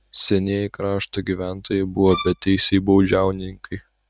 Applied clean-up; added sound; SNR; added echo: neural mask model RNNoise.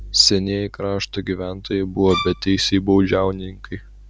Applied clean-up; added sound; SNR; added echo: none; Bowed string instrument; 8 dB; none.